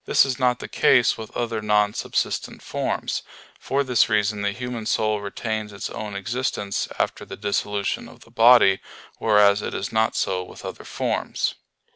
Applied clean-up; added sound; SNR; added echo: none; none; none; none.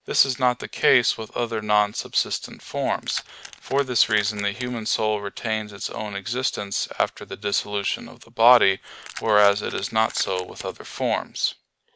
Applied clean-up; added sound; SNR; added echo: none; Keys jangling; 19 dB; none.